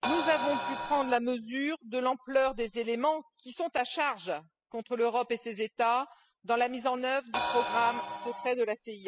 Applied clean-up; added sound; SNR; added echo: classical method spectral subtraction.